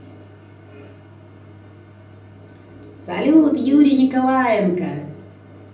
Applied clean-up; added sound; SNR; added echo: none; none; none; reverberation time 0.6 s.